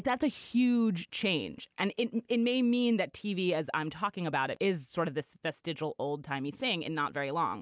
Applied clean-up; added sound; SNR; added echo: none; none; none; none.